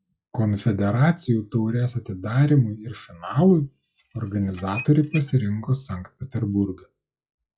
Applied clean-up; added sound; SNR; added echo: classical method log-MMSE.